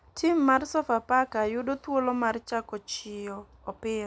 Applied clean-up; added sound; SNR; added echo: none; none; none; none.